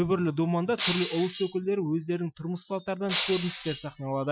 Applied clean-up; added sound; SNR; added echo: classical method Wiener filter.